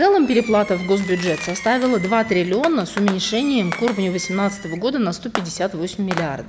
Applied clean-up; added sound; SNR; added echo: none; Fireworks; 12 dB; none.